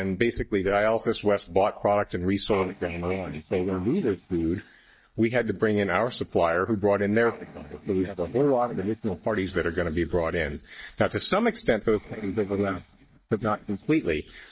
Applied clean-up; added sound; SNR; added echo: neural mask model DeepFilterNet 3.